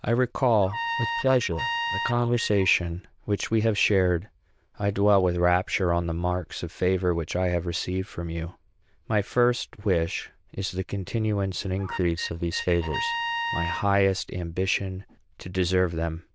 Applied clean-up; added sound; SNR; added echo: neural diffusion model UNIVERSE++.